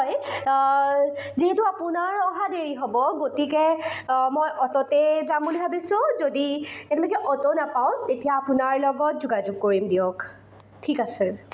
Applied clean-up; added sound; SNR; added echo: none; none; none; none.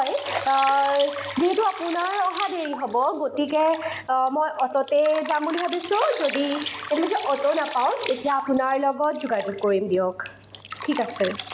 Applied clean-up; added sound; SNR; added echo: none; Drip; 12 dB; none.